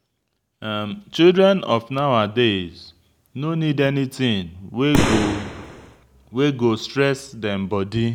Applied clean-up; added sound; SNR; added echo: none; Boom; 1 dB; none.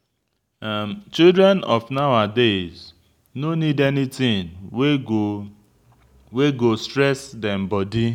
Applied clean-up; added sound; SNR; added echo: none; none; none; none.